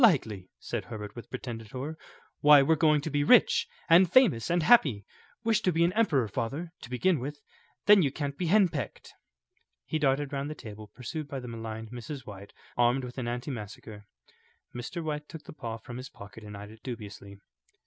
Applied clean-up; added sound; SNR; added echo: none; none; none; none.